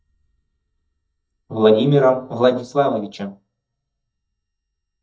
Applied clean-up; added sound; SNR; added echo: neural mask model DeepFilterNet 3.